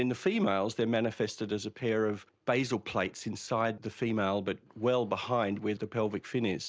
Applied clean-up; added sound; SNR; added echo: none; none; none; none.